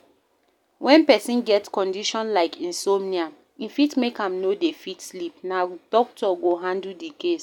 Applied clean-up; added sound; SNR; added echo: none; none; none; none.